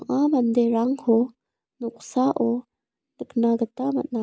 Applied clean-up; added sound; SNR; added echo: none; none; none; none.